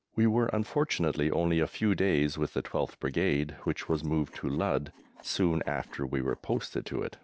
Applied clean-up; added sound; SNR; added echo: neural separator model SepFormer DNS4.